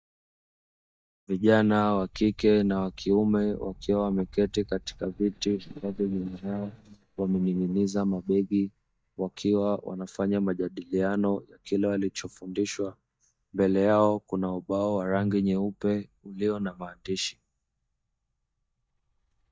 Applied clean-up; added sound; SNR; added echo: neural mask model DeepFilterNet 3.